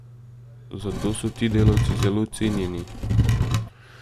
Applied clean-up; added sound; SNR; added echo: none; Wood / Tools; -4 dB; none.